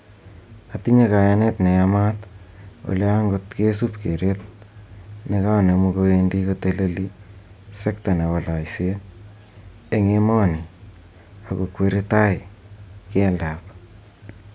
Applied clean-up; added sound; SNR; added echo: none; none; none; none.